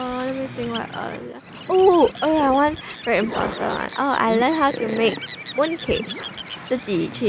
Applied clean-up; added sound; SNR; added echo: none; Bird; 10 dB; none.